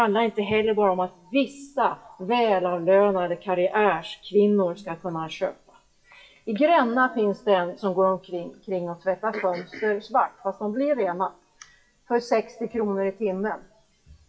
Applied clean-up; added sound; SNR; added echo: classical method WPE with log-MMSE.